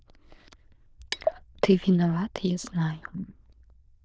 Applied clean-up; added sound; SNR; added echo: neural diffusion model UNIVERSE++.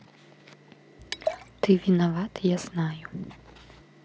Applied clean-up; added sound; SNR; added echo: none; Liquid; 11 dB; none.